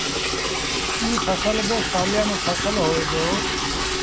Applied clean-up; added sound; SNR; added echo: none; Liquid; -2 dB; none.